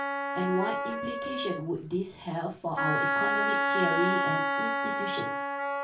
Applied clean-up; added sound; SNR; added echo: none; Wind instrument, woodwind instrument; -4 dB; reverberation time 0.2 s.